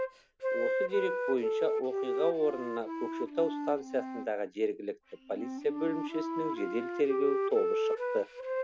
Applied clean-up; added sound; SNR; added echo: none; Wind instrument, woodwind instrument; 1 dB; none.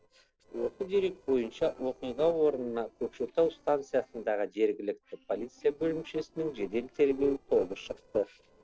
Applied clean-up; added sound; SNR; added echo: neural separator model SepFormer DNS4.